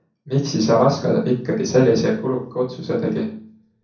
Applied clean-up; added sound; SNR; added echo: none; none; none; reverberation time 0.6 s.